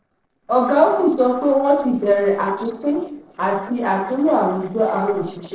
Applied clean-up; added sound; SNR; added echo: neural separator model SepFormer DNS4.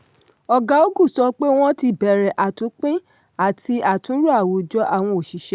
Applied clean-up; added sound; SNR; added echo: none; none; none; none.